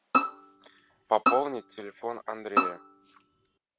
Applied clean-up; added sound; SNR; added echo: none; Bowed string instrument; -3 dB; none.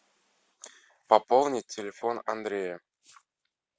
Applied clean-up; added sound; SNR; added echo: none; none; none; none.